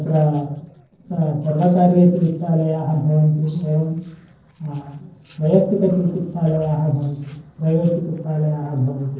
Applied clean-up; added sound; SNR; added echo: neural separator model SepFormer DNS4.